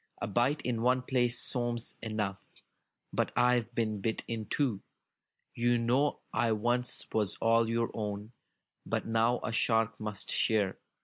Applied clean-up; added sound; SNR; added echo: none; none; none; none.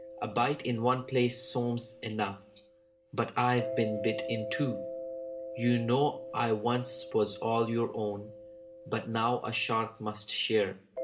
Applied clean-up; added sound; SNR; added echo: none; Mallet percussion; 11 dB; reverberation time 0.4 s.